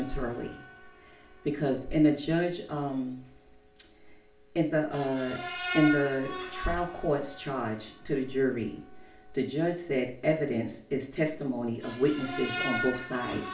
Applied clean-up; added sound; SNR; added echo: none; Screech; 9 dB; reverberation time 0.4 s.